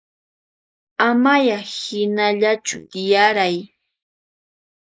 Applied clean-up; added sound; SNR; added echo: neural mask model Resemble Enhance denoiser.